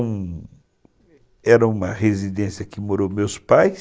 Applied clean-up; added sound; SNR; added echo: neural mask model Resemble Enhance denoiser.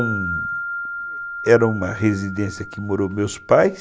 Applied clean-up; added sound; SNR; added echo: none; Wind chime; 9 dB; none.